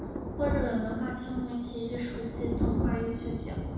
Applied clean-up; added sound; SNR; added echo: none; Thunder; -1 dB; reverberation time 1.1 s.